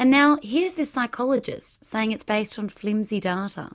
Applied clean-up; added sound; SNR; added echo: none; none; none; none.